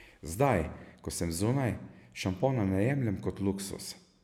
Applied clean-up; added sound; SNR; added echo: none; none; none; none.